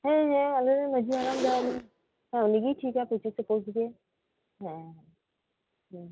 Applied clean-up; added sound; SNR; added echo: none; Zipper (clothing); 10 dB; none.